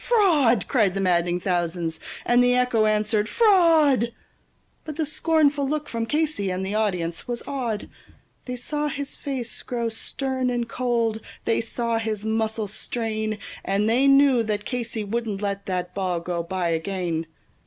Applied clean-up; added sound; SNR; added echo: none; none; none; none.